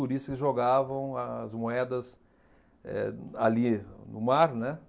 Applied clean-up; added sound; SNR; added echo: none; none; none; none.